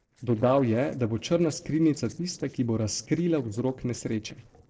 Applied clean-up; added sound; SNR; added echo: neural separator model SepFormer DNS4.